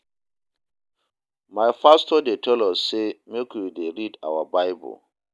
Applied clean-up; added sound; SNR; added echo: none; none; none; none.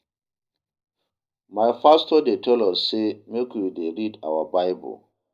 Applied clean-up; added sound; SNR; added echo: none; none; none; reverberation time 0.4 s.